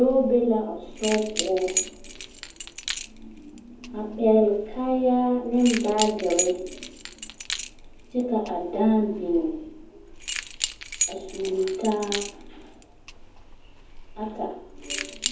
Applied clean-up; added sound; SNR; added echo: none; Keys jangling; 9 dB; reverberation time 0.7 s.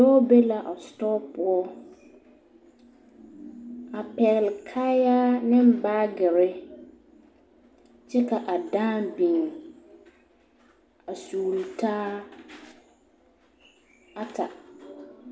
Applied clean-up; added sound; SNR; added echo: none; none; none; none.